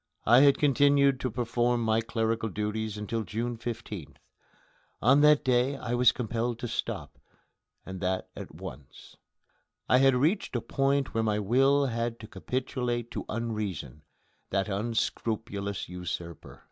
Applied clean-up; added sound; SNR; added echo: none; none; none; none.